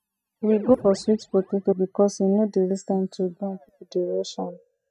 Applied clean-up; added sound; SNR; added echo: neural mask model DeepFilterNet 3.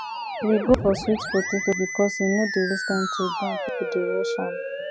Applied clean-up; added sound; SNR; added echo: none; Musical instrument; 4 dB; none.